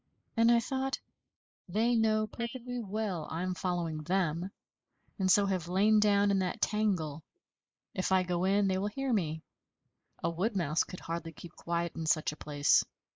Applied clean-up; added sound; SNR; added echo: neural mask model Resemble Enhance denoiser.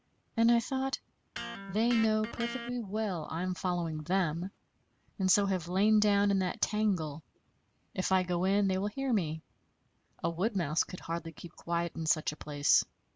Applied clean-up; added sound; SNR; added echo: none; Electric guitar; 12 dB; none.